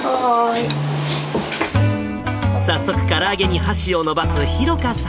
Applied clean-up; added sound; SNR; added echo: none; Guitar; 12 dB; none.